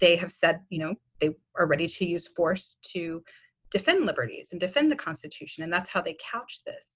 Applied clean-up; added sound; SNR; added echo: none; none; none; none.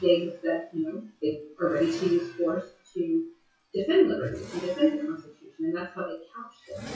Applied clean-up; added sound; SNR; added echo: classical method WPE with log-MMSE.